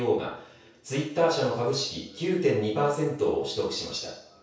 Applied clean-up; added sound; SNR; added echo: none; none; none; reverberation time 0.6 s.